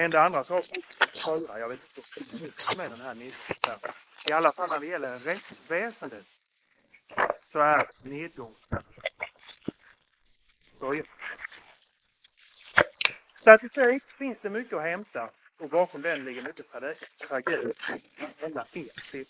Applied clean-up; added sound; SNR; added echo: neural mask model Resemble Enhance denoiser.